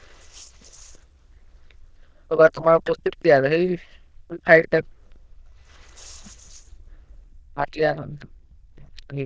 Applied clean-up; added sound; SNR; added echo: neural diffusion model UNIVERSE++.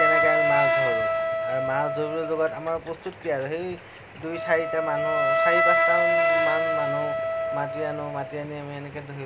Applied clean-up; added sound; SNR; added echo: none; Wind instrument, woodwind instrument; -5 dB; none.